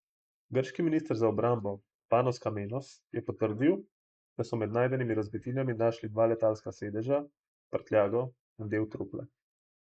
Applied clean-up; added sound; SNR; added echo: neural mask model Resemble Enhance denoiser.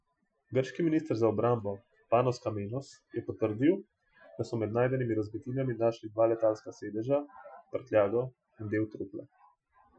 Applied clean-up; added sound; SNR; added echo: classical method Wiener filter.